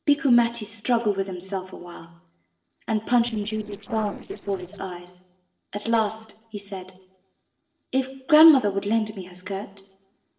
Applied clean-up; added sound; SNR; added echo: neural separator model SepFormer DNS4.